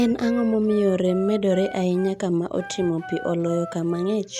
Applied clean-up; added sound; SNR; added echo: none; Wind instrument, woodwind instrument; 15 dB; none.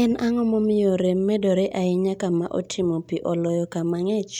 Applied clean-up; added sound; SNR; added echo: none; none; none; none.